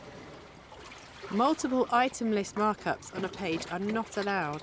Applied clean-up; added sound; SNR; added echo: none; Waves, surf; 14 dB; none.